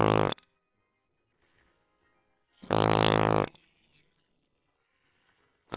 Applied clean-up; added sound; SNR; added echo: neural separator model SepFormer WHAMR!.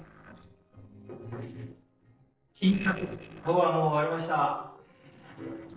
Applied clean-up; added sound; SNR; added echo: neural separator model SepFormer DNS4.